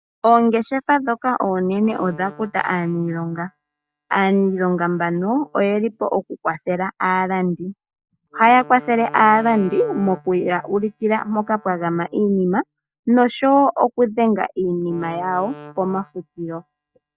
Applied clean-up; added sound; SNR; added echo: neural mask model DeepFilterNet 3.